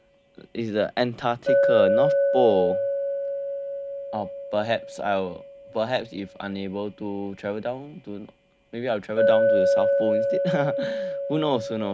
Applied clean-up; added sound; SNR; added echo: none; Chink, clink; -2 dB; none.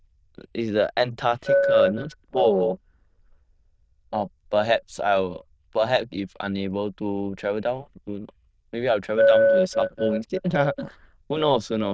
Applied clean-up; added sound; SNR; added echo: neural diffusion model UNIVERSE++.